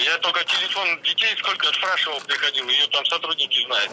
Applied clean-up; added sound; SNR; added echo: none; Mechanisms; 17 dB; none.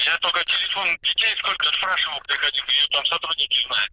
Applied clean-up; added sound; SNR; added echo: neural diffusion model UNIVERSE++.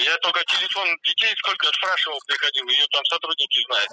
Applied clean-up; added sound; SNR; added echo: classical method spectral subtraction.